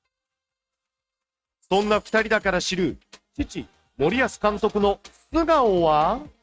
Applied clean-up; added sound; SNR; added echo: neural mask model RNNoise.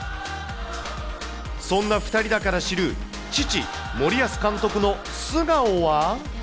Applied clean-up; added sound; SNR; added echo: none; none; none; none.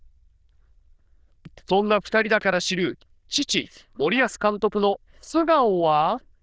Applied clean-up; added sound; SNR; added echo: neural diffusion model UNIVERSE++.